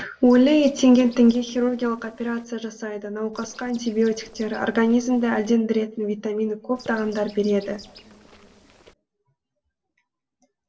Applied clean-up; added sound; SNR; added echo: neural separator model SepFormer DNS4.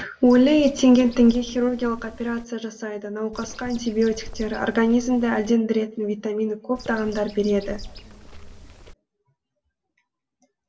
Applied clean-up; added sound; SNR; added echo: none; Bird; 16 dB; reverberation time 1.9 s.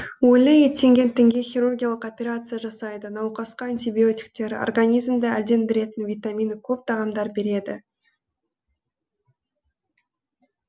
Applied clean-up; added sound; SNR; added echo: none; none; none; none.